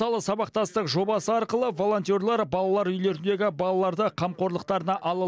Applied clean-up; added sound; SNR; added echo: none; none; none; none.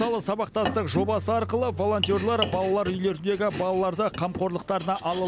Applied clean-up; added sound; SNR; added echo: none; Bowed string instrument + Domestic sounds, home sounds; 9 dB; none.